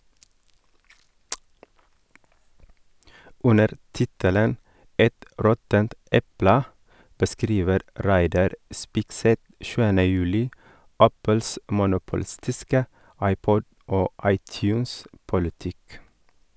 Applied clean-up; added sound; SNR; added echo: none; none; none; none.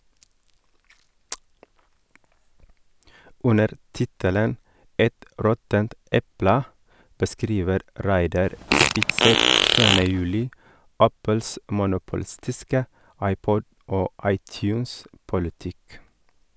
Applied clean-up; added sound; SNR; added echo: none; Fart; -4 dB; none.